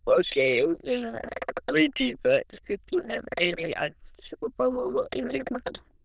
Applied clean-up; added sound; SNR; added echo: neural diffusion model UNIVERSE++.